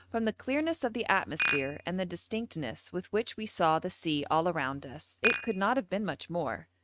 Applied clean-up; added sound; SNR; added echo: neural mask model RNNoise.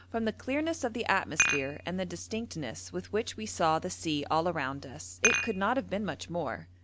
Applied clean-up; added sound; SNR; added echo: none; Dishes, pots, and pans; 1 dB; none.